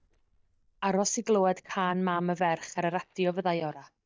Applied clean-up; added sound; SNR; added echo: neural mask model DeepFilterNet 3.